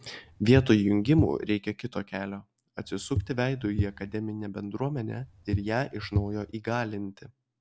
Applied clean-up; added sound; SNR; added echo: none; Walk, footsteps / Bird vocalization, bird call, bird song; 8 dB; none.